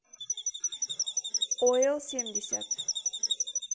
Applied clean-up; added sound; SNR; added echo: none; Chirp, tweet; 0 dB; none.